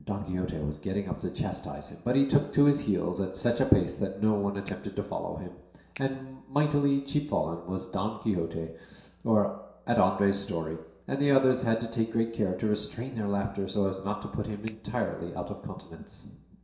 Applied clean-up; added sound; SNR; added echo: none; Finger snapping; 20 dB; reverberation time 0.7 s.